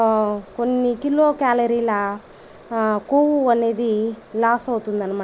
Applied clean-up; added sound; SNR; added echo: none; none; none; none.